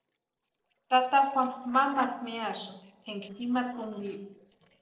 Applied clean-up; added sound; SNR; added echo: neural separator model SepFormer DNS4.